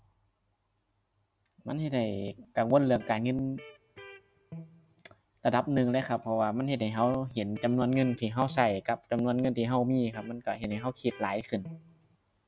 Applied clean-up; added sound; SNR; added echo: none; Electric guitar; 19 dB; none.